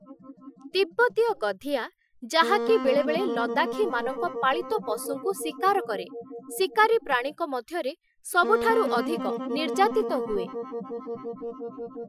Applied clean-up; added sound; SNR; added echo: classical method Wiener filter.